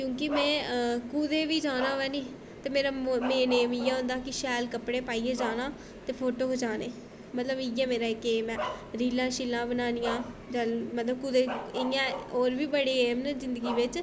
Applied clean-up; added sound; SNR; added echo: none; Bark; 13 dB; none.